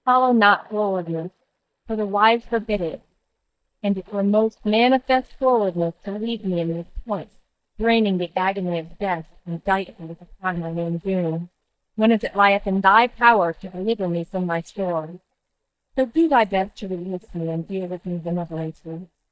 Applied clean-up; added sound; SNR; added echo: neural mask model DeepFilterNet 3.